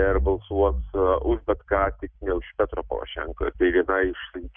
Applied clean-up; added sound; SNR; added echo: neural mask model RNNoise.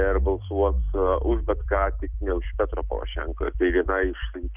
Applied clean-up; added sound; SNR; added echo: none; Accelerating, revving, vroom; 2 dB; none.